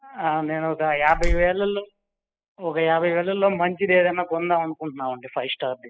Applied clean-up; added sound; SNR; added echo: classical method spectral subtraction.